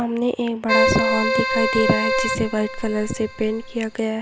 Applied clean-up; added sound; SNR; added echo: none; Keyboard (musical); 0 dB; none.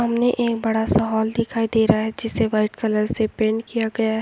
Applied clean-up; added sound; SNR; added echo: none; none; none; none.